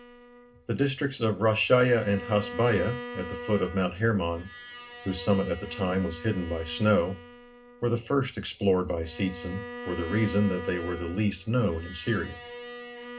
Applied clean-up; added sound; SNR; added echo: none; Bowed string instrument; 14 dB; reverberation time 0.2 s.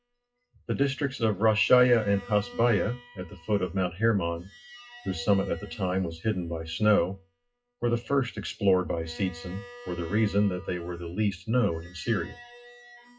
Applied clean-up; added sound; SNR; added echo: classical method WPE with log-MMSE.